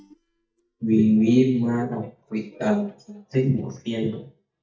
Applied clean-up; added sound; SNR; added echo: neural mask model DeepFilterNet 3.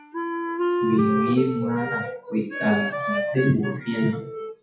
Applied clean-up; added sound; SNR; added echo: classical method WPE with log-MMSE.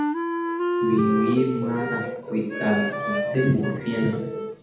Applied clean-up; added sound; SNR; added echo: none; Wind instrument, woodwind instrument; 3 dB; reverberation time 0.8 s.